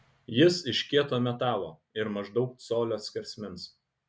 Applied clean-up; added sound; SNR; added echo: none; none; none; none.